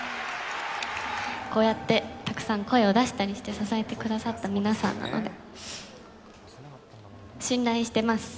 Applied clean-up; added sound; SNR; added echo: none; Crowd; 20 dB; none.